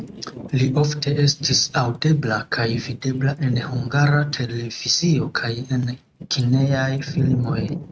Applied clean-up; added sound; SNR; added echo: neural mask model RNNoise.